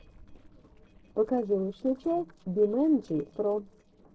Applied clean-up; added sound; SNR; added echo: neural separator model SepFormer DNS4.